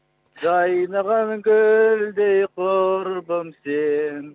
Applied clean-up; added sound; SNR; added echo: none; none; none; none.